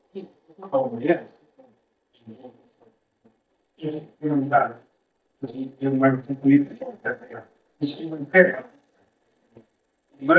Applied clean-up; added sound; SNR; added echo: neural mask model DeepFilterNet 3.